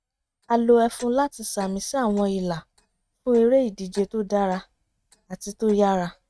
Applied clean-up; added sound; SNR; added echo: neural mask model RNNoise.